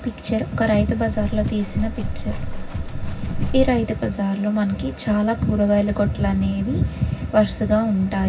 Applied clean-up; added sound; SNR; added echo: none; Livestock, farm animals, working animals; 5 dB; reverberation time 0.4 s.